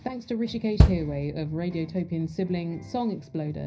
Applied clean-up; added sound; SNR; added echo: none; Bass drum; -3 dB; reverberation time 0.4 s.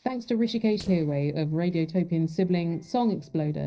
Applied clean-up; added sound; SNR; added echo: neural separator model SepFormer DNS4.